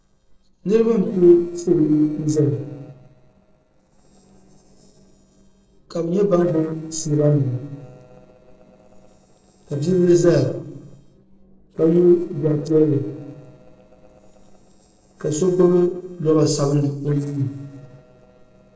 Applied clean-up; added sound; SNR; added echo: neural separator model SepFormer DNS4.